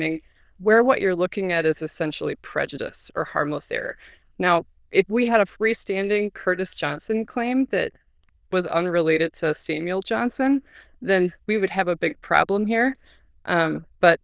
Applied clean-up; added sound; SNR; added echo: neural diffusion model UNIVERSE++.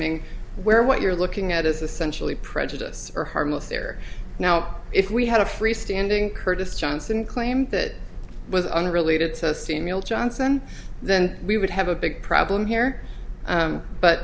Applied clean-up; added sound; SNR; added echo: none; Livestock, farm animals, working animals; 20 dB; none.